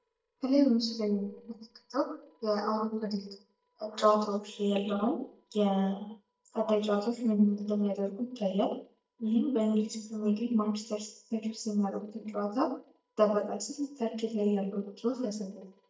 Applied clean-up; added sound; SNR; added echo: neural mask model DeepFilterNet 3.